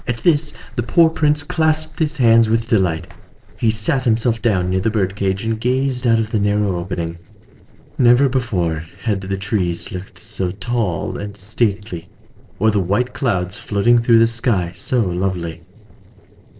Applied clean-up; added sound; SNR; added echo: neural separator model SepFormer DNS4.